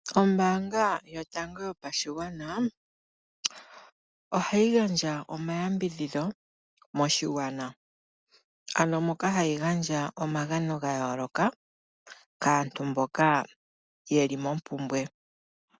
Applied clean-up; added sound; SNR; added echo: none; none; none; none.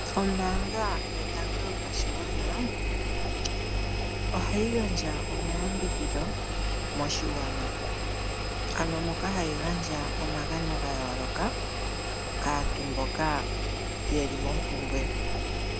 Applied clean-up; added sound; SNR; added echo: none; Engine; -4 dB; none.